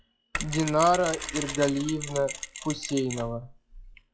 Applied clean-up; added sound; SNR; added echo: classical method log-MMSE.